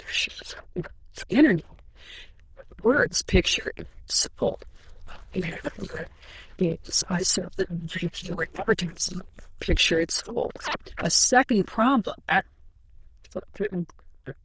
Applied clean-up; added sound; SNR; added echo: neural diffusion model UNIVERSE++.